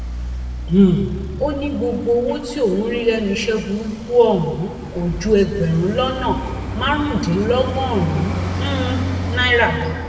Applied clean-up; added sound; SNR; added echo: none; Traffic noise, roadway noise; 7 dB; reverberation time 1.5 s.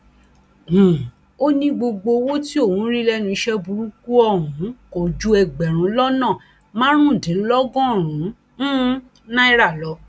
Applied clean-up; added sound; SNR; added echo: none; none; none; none.